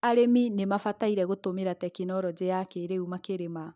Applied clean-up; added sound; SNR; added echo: none; none; none; none.